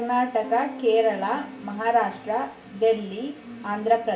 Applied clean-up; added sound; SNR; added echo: none; Electric guitar / Strum; 16 dB; reverberation time 0.3 s.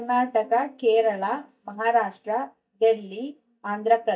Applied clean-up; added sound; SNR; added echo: neural mask model DeepFilterNet 3.